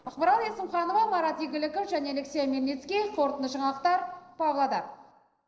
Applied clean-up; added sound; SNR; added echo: neural separator model SepFormer DNS4.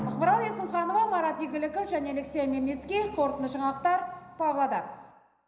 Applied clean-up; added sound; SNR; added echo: none; Drum; 15 dB; reverberation time 0.9 s.